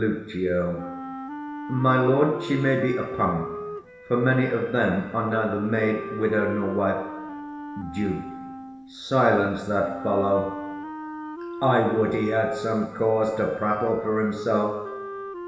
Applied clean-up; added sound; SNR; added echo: none; Wind instrument, woodwind instrument; 11 dB; reverberation time 1.1 s.